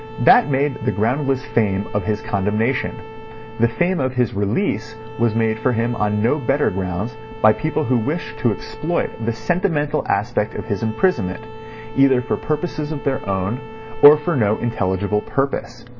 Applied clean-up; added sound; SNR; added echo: none; Bowed string instrument; 17 dB; none.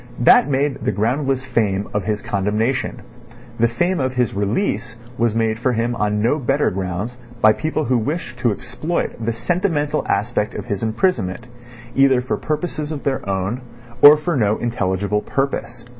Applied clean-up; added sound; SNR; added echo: none; none; none; none.